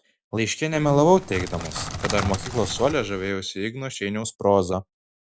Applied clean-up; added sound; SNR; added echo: none; Crackle; 8 dB; none.